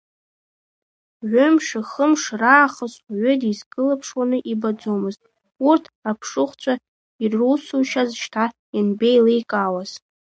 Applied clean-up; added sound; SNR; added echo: none; none; none; none.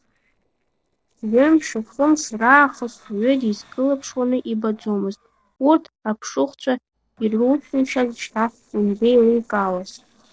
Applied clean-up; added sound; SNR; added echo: neural separator model SepFormer DNS4.